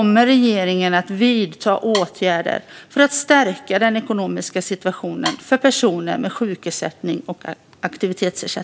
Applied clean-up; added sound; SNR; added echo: none; Wood; 13 dB; none.